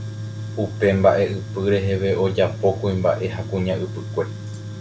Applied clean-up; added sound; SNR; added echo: none; Tools; 8 dB; none.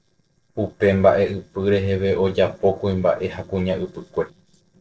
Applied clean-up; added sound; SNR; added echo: neural separator model SepFormer DNS4.